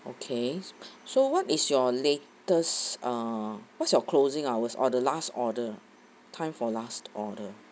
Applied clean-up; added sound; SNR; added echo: none; none; none; none.